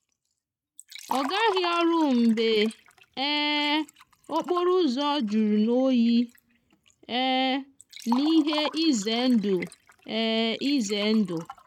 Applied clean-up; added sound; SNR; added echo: neural mask model RNNoise.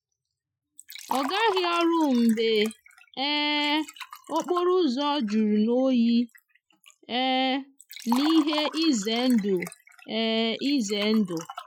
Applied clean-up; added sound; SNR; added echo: classical method Wiener filter.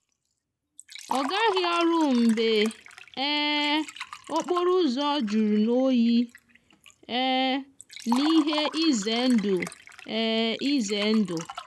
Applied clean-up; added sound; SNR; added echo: none; Liquid; 15 dB; none.